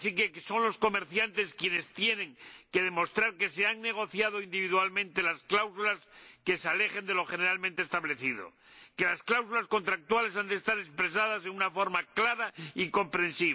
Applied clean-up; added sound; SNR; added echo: none; none; none; none.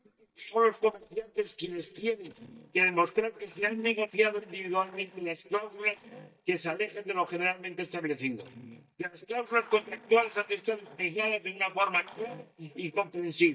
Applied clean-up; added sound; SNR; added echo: neural mask model DeepFilterNet 3.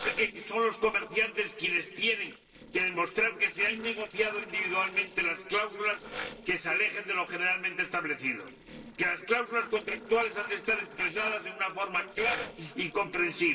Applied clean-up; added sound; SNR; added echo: neural separator model SepFormer DNS4.